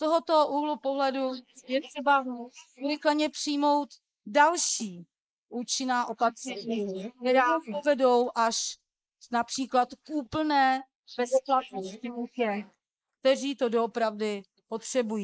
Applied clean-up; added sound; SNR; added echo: neural mask model Resemble Enhance denoiser.